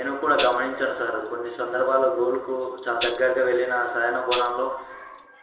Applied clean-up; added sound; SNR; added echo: none; Tambourine; 12 dB; reverberation time 1.3 s.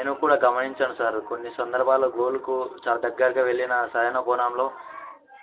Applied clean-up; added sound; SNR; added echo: none; none; none; none.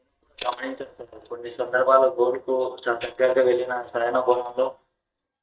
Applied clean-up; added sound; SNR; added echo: neural mask model DeepFilterNet 3.